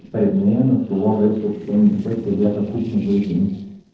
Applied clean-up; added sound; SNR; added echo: neural separator model SepFormer DNS4.